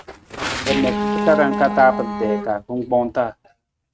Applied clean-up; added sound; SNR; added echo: neural mask model RNNoise.